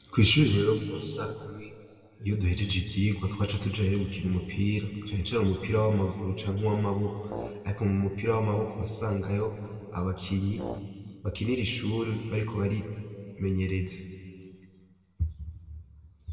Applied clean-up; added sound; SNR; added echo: neural separator model SepFormer DNS4.